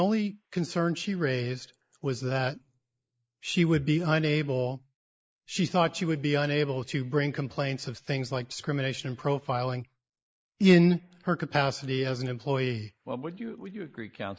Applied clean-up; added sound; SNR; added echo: neural mask model Resemble Enhance denoiser.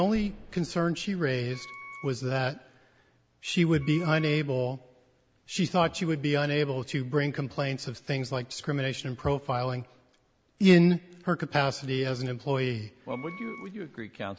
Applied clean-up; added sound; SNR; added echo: none; Boom + Wind instrument, woodwind instrument; 18 dB; none.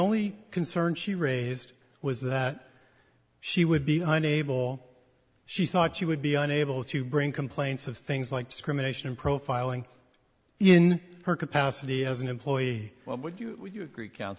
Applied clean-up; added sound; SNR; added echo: none; none; none; none.